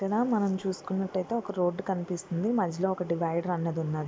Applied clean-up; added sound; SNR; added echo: none; none; none; none.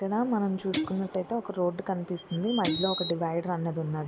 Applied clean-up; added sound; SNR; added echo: none; Bird vocalization, bird call, bird song + Guitar; 7 dB; none.